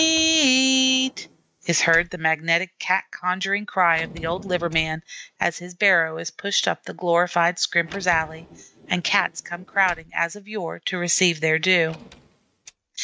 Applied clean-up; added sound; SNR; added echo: neural mask model RNNoise.